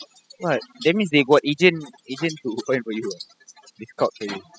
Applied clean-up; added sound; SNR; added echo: classical method spectral subtraction.